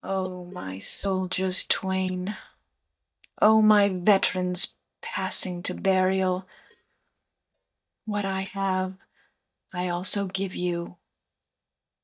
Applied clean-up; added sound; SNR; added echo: neural mask model DeepFilterNet 3.